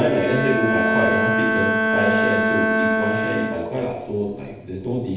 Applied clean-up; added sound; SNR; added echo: none; Bowed string instrument; -2 dB; reverberation time 0.8 s.